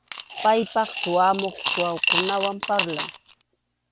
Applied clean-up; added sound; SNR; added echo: none; Coin (dropping) / Glass; 4 dB; none.